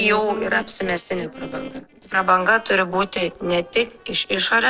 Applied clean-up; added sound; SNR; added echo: neural separator model SepFormer DNS4.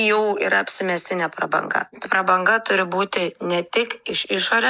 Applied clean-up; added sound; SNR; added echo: neural mask model Resemble Enhance denoiser.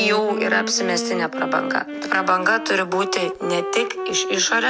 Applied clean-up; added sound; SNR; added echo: none; Wind instrument, woodwind instrument; 6 dB; none.